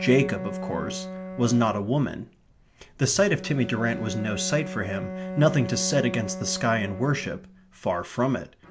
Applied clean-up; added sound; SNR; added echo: none; Bowed string instrument; 10 dB; none.